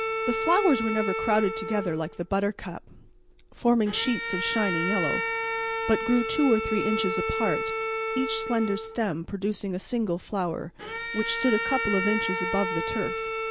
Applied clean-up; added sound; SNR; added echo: none; Bowed string instrument; 3 dB; none.